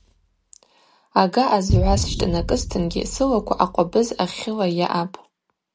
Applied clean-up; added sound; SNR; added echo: none; Boom; 6 dB; none.